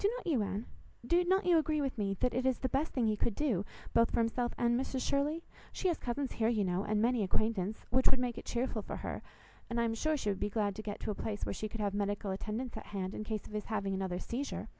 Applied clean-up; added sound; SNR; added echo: none; none; none; none.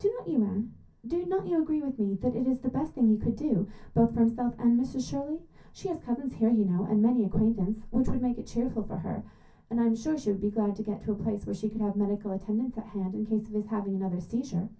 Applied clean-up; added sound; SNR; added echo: none; none; none; reverberation time 0.3 s.